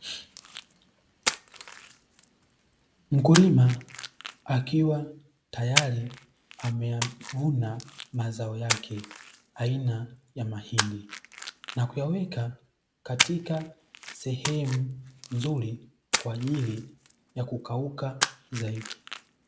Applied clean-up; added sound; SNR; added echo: none; Splash, splatter; 7 dB; none.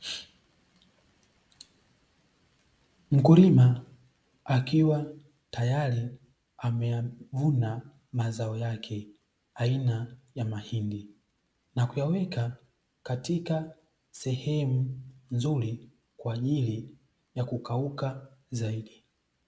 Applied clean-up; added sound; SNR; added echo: none; none; none; none.